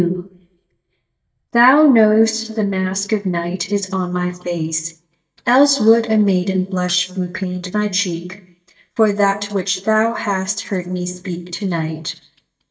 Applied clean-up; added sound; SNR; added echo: neural mask model DeepFilterNet 3.